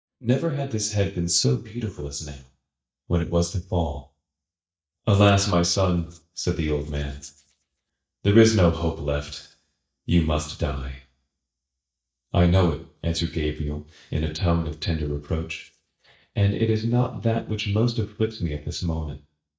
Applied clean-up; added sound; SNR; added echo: neural mask model DeepFilterNet 3.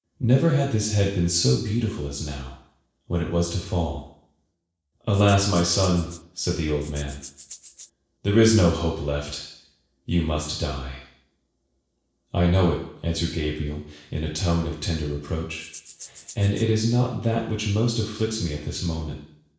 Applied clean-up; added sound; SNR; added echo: neural separator model SepFormer DNS4.